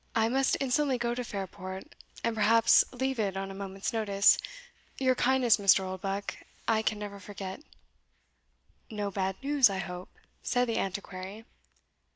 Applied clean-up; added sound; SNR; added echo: none; none; none; none.